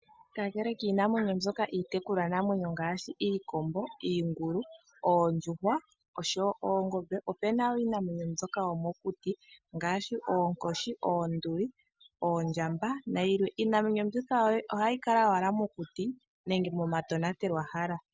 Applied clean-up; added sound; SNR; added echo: none; none; none; none.